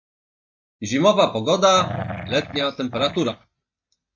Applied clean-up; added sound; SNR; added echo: neural mask model DeepFilterNet 3.